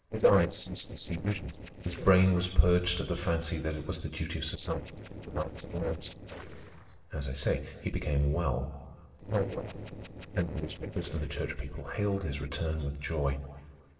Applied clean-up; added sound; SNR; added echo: neural separator model SepFormer DNS4.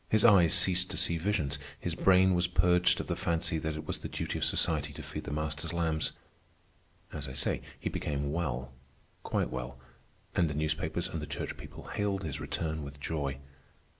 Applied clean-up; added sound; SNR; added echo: none; none; none; none.